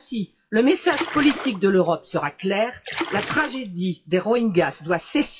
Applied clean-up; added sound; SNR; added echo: classical method WPE with log-MMSE.